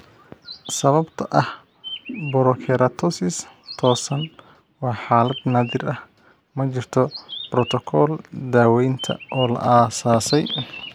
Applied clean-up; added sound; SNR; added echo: none; none; none; none.